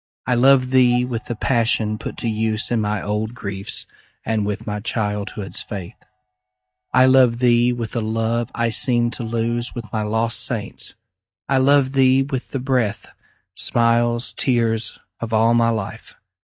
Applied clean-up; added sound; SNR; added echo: neural mask model DeepFilterNet 3.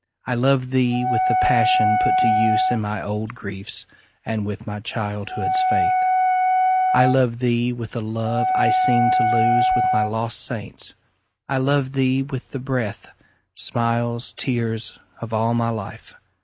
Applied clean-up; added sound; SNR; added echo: none; Wind instrument, woodwind instrument; -4 dB; none.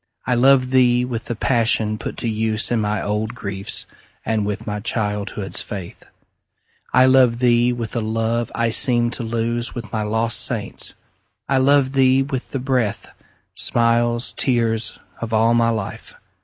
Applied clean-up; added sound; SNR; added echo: none; none; none; none.